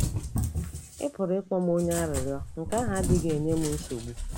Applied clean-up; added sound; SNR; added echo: none; Cat; 2 dB; none.